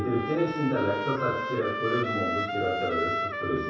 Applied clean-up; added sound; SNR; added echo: none; Trumpet; 3 dB; reverberation time 0.7 s.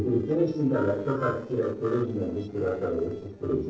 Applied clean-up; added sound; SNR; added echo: neural separator model SepFormer DNS4.